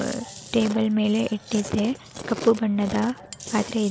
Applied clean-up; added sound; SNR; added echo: none; Chewing, mastication; 14 dB; none.